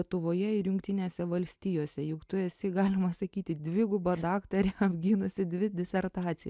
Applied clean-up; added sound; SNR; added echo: none; none; none; none.